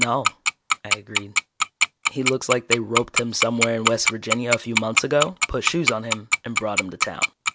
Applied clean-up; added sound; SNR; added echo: none; Tick-tock; -1 dB; none.